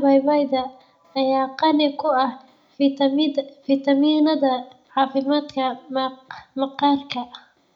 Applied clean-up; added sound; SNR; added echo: none; none; none; reverberation time 0.3 s.